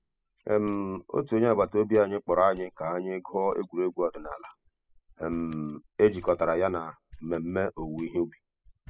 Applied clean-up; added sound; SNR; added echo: classical method spectral subtraction.